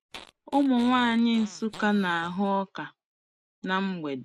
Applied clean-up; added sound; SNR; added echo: none; Fart; 19 dB; none.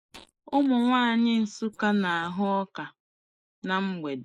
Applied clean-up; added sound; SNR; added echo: neural mask model Resemble Enhance denoiser.